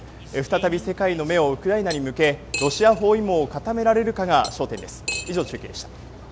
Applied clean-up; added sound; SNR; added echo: none; Cutlery, silverware; 13 dB; none.